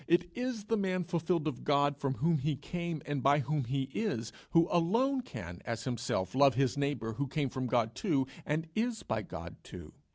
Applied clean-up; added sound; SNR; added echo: none; none; none; none.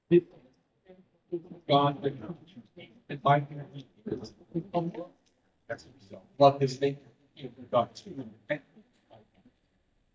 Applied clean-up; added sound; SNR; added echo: neural mask model DeepFilterNet 3.